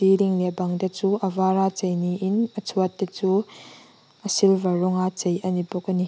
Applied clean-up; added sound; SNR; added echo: none; none; none; none.